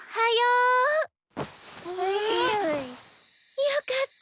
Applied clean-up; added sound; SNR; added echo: none; none; none; none.